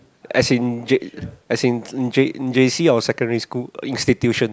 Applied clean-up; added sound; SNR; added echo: none; none; none; none.